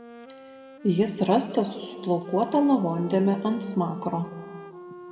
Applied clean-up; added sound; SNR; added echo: none; Wind instrument, woodwind instrument; 17 dB; reverberation time 1.4 s.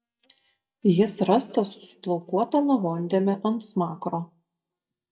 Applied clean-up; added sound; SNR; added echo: neural mask model DeepFilterNet 3.